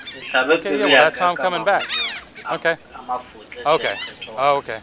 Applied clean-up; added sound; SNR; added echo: none; Gull, seagull; -2 dB; reverberation time 0.3 s.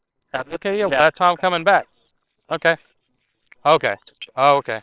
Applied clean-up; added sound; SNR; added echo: neural separator model SepFormer WHAMR!.